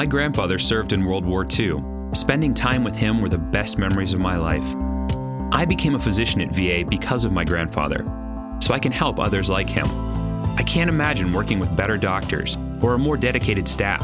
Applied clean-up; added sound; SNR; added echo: none; none; none; none.